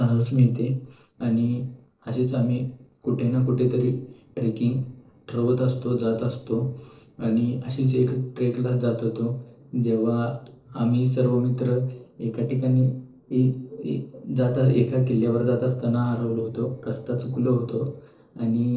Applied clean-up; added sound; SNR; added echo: neural separator model SepFormer DNS4.